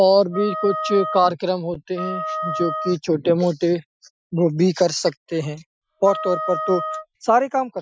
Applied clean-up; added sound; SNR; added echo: classical method Wiener filter.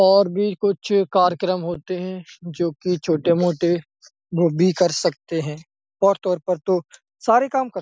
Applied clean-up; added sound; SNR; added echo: none; none; none; none.